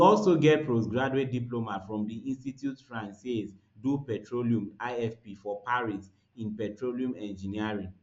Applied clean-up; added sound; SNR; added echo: none; none; none; none.